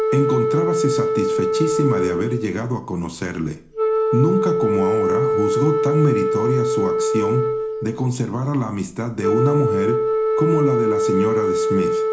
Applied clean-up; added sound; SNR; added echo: none; Wind instrument, woodwind instrument; -2 dB; reverberation time 0.4 s.